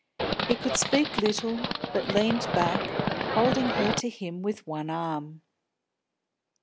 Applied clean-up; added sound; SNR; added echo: none; Livestock, farm animals, working animals; 0 dB; none.